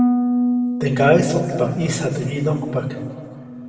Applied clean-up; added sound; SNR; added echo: none; Harp; 2 dB; reverberation time 2.3 s.